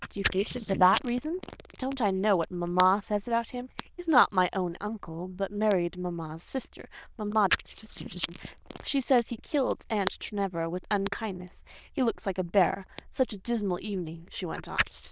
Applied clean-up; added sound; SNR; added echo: neural diffusion model UNIVERSE++.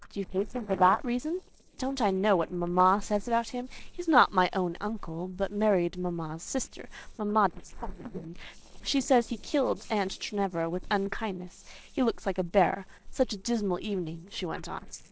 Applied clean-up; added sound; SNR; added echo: neural separator model SepFormer DNS4.